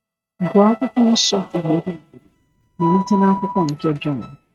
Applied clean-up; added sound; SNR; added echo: neural mask model RNNoise.